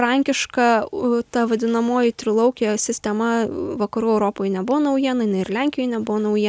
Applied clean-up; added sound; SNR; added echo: none; none; none; none.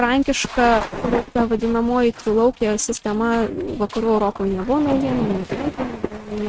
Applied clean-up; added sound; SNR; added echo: neural mask model RNNoise.